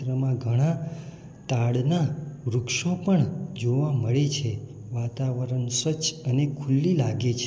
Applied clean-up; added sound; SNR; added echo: none; none; none; none.